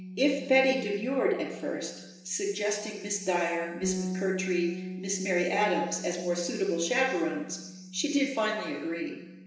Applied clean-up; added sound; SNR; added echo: none; Bass guitar; 11 dB; reverberation time 1.1 s.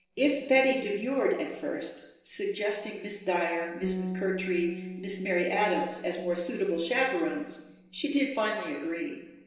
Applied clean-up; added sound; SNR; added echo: neural separator model SepFormer DNS4.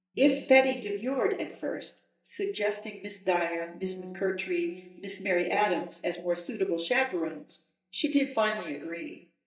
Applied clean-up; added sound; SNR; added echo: neural mask model DeepFilterNet 3.